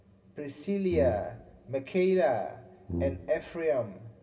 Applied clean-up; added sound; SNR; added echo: none; Brass instrument; 7 dB; reverberation time 1.6 s.